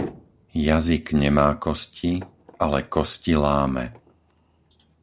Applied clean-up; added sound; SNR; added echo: none; Motor vehicle (road); 19 dB; none.